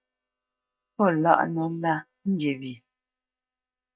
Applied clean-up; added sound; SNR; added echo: neural mask model DeepFilterNet 3.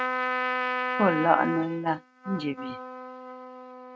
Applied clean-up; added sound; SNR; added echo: neural mask model RNNoise.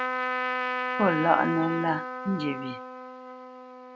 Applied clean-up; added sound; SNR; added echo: none; Trumpet; 3 dB; none.